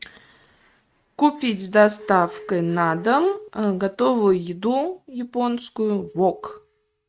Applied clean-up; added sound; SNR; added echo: neural mask model RNNoise.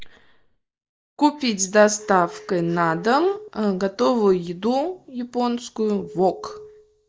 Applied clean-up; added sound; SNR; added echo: neural mask model DeepFilterNet 3.